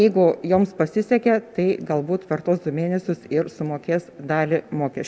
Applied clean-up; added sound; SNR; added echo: none; none; none; none.